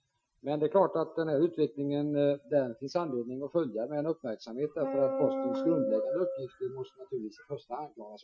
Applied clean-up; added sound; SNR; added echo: classical method Wiener filter.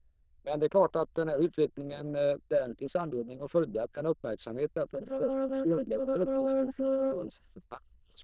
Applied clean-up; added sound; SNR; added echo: neural diffusion model UNIVERSE++.